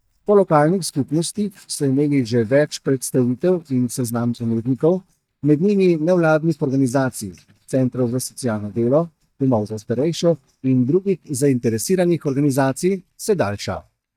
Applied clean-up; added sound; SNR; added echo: neural mask model DeepFilterNet 3.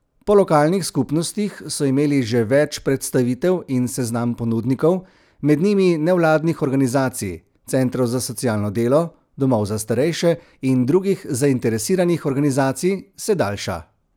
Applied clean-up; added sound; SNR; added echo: none; none; none; none.